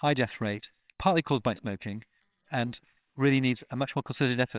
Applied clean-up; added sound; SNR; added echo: neural separator model SepFormer WHAMR!.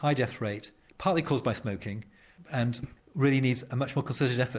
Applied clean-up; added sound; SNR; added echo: none; none; none; none.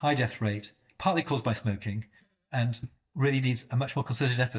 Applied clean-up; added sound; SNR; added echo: neural mask model DeepFilterNet 3.